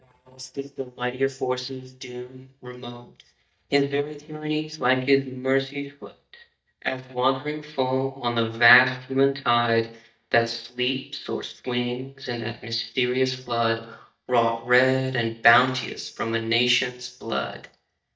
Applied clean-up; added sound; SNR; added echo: neural mask model DeepFilterNet 3.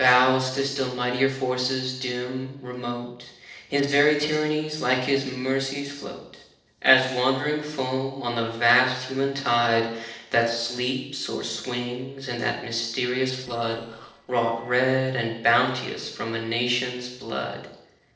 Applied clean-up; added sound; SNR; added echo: neural separator model SepFormer DNS4.